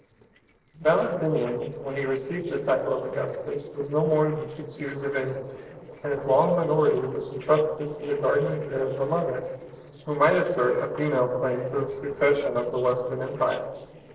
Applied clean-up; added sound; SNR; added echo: neural separator model SepFormer DNS4.